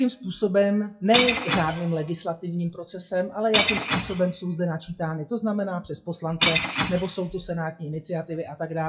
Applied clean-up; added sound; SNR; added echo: classical method WPE with log-MMSE.